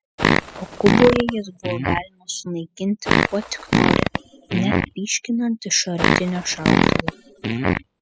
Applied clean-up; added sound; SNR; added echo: classical method spectral subtraction.